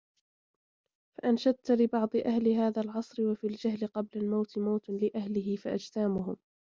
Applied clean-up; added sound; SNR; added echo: none; none; none; none.